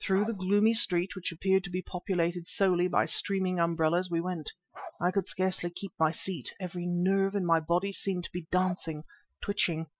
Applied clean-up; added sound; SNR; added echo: classical method spectral subtraction.